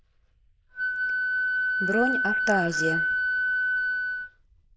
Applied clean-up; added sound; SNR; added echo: neural diffusion model UNIVERSE++.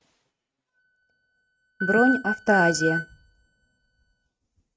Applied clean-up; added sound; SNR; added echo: neural mask model RNNoise.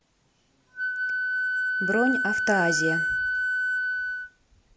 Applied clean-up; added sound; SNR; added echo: none; Wind instrument, woodwind instrument; -4 dB; none.